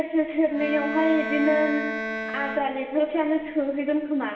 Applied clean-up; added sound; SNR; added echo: none; Bowed string instrument; 8 dB; reverberation time 1.3 s.